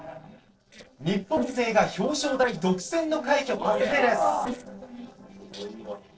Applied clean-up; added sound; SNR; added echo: neural separator model SepFormer DNS4.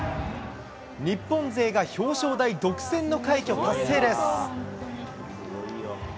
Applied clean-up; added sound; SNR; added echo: none; none; none; none.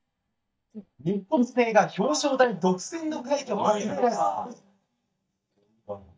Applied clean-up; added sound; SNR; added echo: neural mask model DeepFilterNet 3.